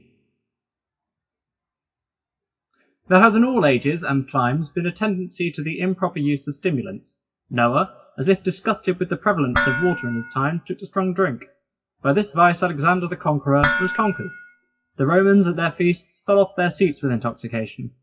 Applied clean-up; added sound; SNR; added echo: classical method WPE with log-MMSE.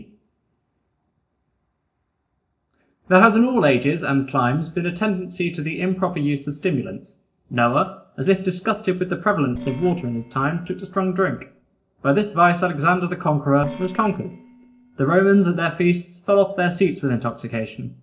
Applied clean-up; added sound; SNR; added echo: neural separator model SepFormer DNS4.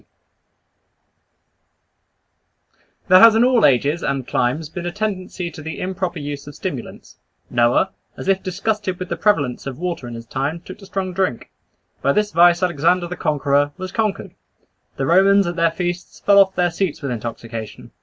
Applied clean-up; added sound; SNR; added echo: none; none; none; none.